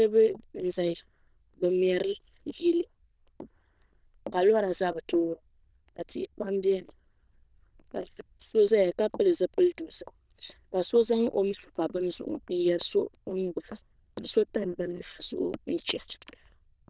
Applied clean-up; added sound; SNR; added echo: neural diffusion model UNIVERSE++.